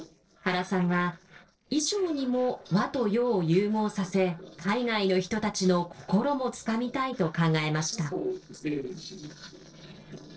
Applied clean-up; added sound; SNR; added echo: neural separator model SepFormer DNS4.